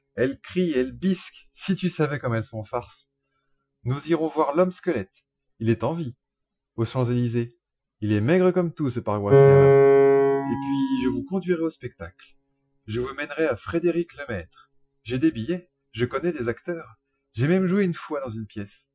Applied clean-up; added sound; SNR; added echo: classical method Wiener filter.